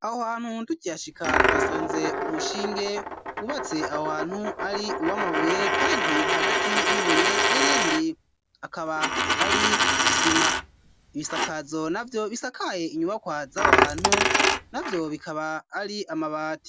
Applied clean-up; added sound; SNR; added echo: none; Coin (dropping); -4 dB; none.